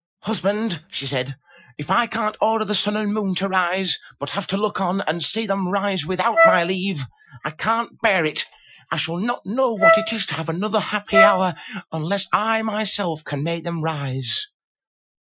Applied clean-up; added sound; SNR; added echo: classical method Wiener filter.